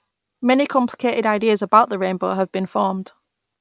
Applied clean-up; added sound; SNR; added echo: none; none; none; none.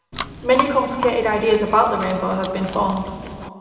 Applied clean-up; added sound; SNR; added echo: none; Chewing, mastication; 10 dB; reverberation time 1.9 s.